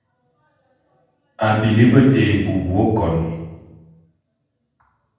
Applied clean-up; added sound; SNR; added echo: none; none; none; reverberation time 1.2 s.